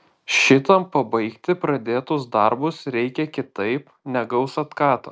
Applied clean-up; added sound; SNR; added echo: none; none; none; none.